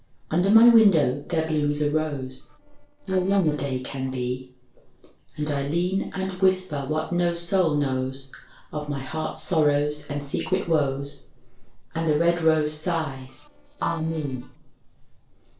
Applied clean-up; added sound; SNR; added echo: neural separator model SepFormer DNS4.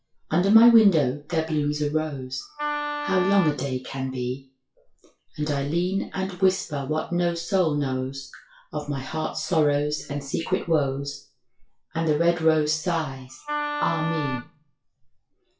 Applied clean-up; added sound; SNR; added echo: classical method WPE with log-MMSE.